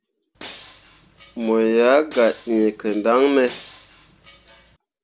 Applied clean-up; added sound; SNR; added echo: none; Shatter; 18 dB; none.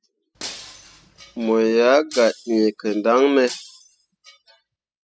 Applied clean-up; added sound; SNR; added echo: classical method spectral subtraction.